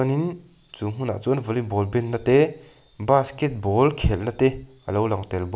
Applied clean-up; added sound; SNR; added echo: none; none; none; none.